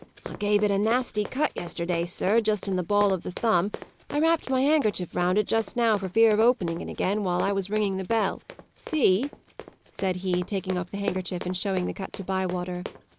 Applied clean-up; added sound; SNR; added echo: none; Run; 15 dB; none.